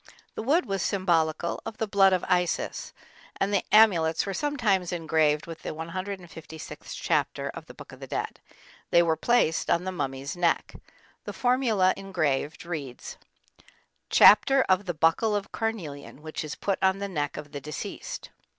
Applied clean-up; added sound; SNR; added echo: none; none; none; none.